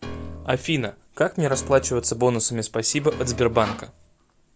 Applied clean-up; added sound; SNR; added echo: none; Piano + Sawing; 14 dB; none.